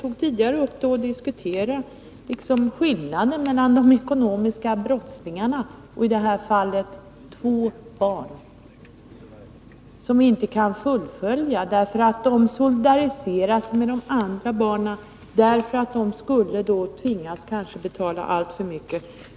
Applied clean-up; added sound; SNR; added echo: none; none; none; none.